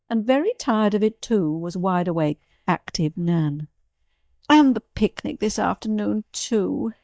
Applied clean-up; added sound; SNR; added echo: neural mask model DeepFilterNet 3.